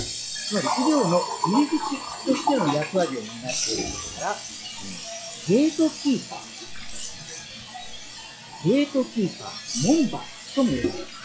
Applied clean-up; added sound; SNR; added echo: classical method log-MMSE.